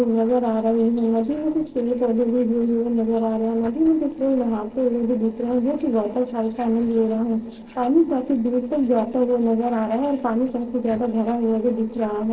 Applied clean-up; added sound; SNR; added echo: neural separator model SepFormer DNS4.